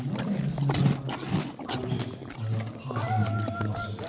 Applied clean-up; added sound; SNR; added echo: none; Livestock, farm animals, working animals; 3 dB; reverberation time 1.0 s.